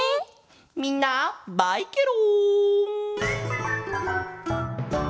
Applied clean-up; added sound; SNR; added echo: none; none; none; none.